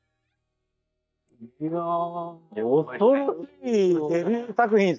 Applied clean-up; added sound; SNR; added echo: neural mask model DeepFilterNet 3.